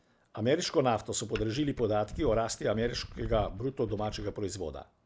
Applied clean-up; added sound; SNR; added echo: none; Glass; 11 dB; none.